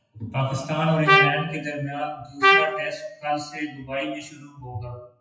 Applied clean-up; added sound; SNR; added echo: classical method WPE with log-MMSE.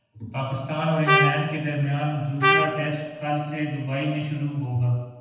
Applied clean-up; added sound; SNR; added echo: none; Trumpet; -1 dB; reverberation time 1.1 s.